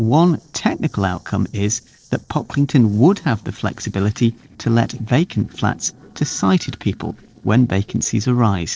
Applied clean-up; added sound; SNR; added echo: neural separator model SepFormer DNS4.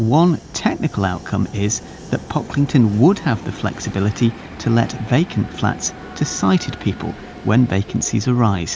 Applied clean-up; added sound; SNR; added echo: none; Train; 16 dB; none.